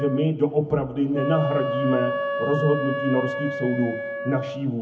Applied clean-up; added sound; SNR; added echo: none; Wind instrument, woodwind instrument; 4 dB; reverberation time 0.3 s.